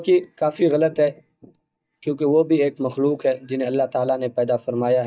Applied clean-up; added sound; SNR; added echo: neural mask model DeepFilterNet 3.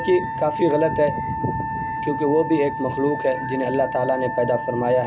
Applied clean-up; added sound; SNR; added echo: none; Wind instrument, woodwind instrument; 6 dB; none.